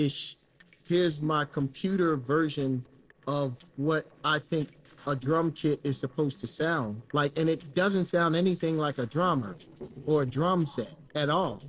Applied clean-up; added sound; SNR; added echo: neural separator model SepFormer DNS4.